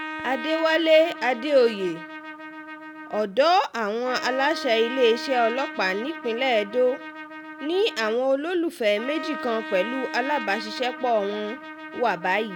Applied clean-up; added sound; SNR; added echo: none; Trumpet; 12 dB; none.